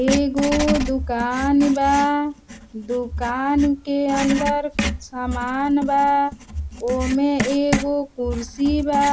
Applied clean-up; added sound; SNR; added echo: none; Writing; 8 dB; none.